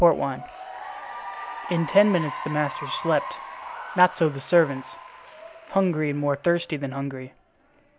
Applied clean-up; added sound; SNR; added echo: none; Applause / Cheering; 12 dB; none.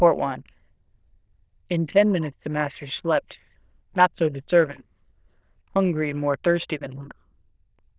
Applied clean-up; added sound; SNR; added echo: neural diffusion model UNIVERSE++.